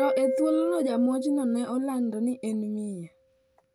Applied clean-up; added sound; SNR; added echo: none; Mallet percussion; 4 dB; none.